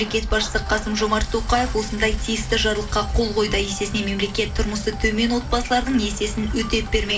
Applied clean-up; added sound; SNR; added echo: none; Idling / Engine starting; 16 dB; reverberation time 0.2 s.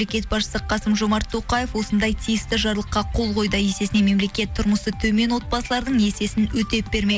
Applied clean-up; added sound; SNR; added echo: none; none; none; none.